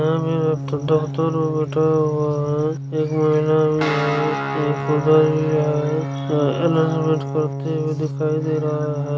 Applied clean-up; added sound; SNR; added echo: none; Guitar; 6 dB; none.